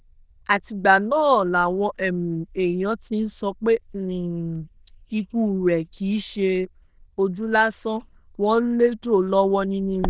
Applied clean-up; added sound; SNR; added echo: neural diffusion model UNIVERSE++.